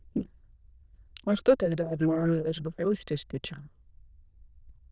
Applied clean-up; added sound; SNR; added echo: neural diffusion model UNIVERSE++.